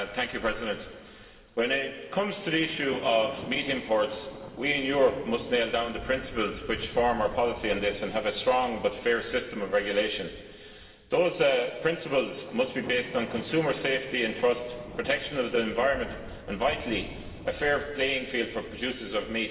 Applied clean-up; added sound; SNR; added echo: none; Thunder; 17 dB; reverberation time 2.9 s.